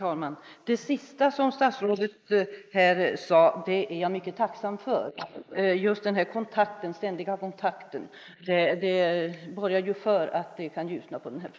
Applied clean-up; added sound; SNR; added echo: neural mask model Resemble Enhance denoiser.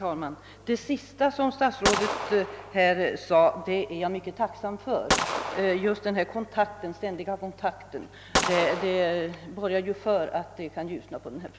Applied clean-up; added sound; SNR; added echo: none; Gunshot, gunfire; 3 dB; none.